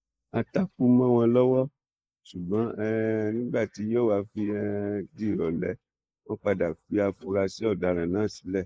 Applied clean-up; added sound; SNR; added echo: neural mask model Resemble Enhance denoiser.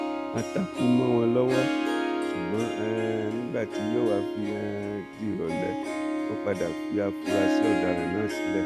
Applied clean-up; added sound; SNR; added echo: none; Harp; 0 dB; none.